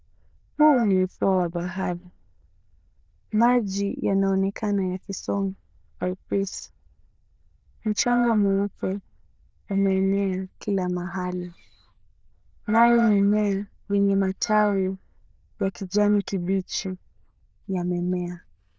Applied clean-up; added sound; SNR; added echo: neural diffusion model UNIVERSE++.